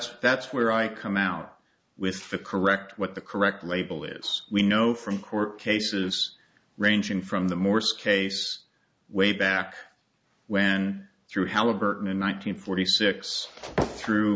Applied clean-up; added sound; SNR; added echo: none; none; none; none.